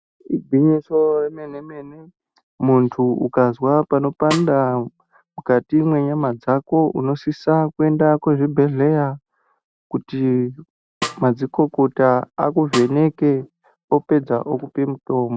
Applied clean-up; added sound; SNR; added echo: none; Snare drum; 13 dB; none.